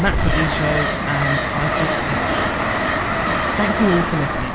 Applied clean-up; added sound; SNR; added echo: none; Train; -3 dB; none.